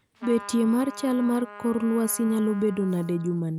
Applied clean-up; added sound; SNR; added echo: none; Trumpet; 17 dB; none.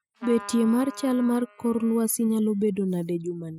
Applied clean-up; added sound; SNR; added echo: classical method spectral subtraction.